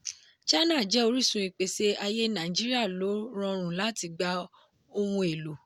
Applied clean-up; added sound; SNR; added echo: none; none; none; none.